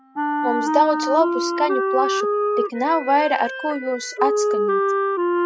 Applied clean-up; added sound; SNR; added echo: classical method spectral subtraction.